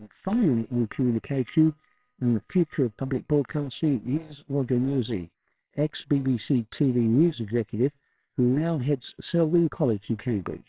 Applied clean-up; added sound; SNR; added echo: neural separator model SepFormer WHAMR!.